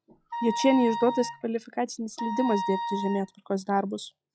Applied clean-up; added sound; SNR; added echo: classical method log-MMSE.